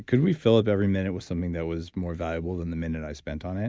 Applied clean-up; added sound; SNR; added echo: none; none; none; none.